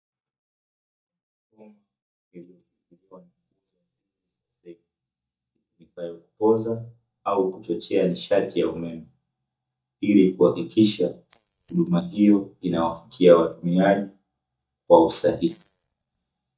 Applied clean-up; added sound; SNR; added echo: neural mask model DeepFilterNet 3.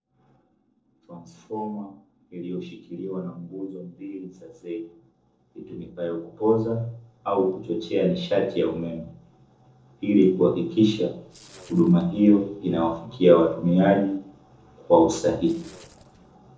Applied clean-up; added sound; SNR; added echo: neural separator model SepFormer DNS4.